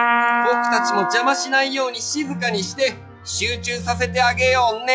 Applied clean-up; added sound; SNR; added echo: classical method log-MMSE.